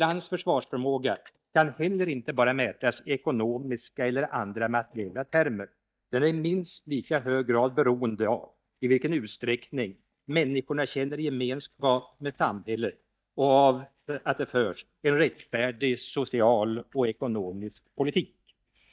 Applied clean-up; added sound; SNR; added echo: neural mask model DeepFilterNet 3.